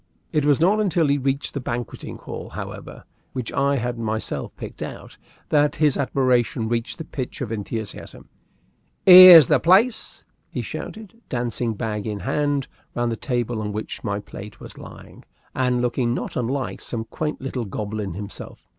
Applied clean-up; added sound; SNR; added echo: none; none; none; none.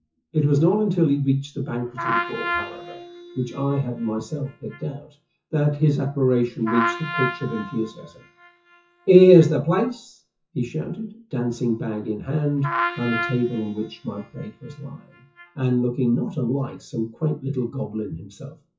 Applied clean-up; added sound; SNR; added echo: classical method WPE with log-MMSE.